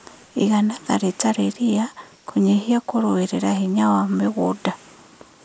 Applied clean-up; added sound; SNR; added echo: none; none; none; none.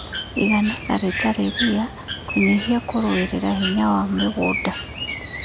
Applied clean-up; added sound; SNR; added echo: none; Bird; 5 dB; none.